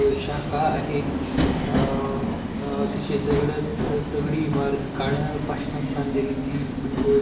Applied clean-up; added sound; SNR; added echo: none; Subway, metro, underground; 0 dB; reverberation time 0.7 s.